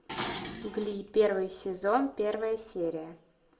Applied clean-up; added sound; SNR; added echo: none; Dishes, pots, and pans; 11 dB; reverberation time 0.4 s.